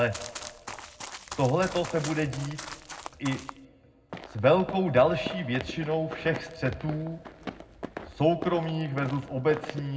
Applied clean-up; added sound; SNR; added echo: none; Run; 13 dB; reverberation time 0.3 s.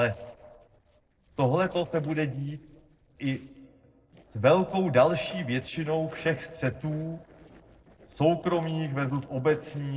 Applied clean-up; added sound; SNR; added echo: neural separator model SepFormer DNS4.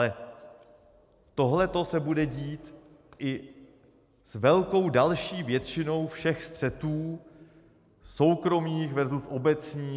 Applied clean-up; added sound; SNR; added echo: none; none; none; none.